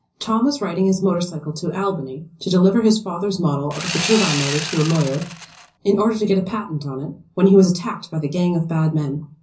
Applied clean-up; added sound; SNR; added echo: none; Sawing; 7 dB; reverberation time 0.5 s.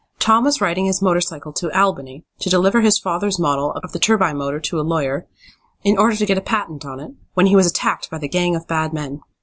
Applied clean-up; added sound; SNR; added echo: none; none; none; none.